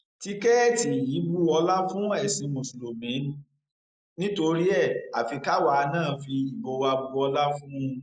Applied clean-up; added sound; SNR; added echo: none; none; none; none.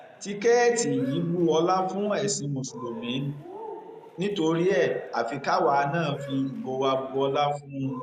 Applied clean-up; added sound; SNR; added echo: none; Cheering; 17 dB; none.